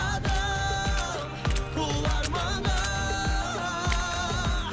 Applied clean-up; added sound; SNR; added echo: none; Water / Splash, splatter; 16 dB; none.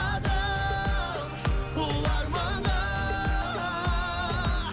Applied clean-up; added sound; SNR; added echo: none; none; none; none.